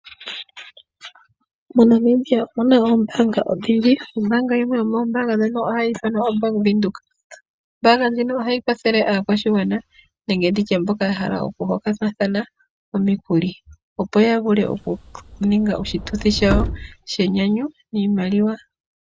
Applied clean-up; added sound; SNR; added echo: none; Subway, metro, underground; 8 dB; none.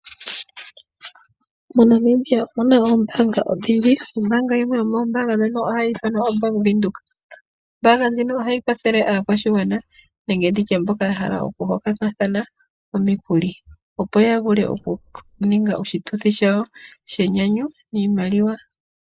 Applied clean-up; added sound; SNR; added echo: neural mask model Resemble Enhance denoiser.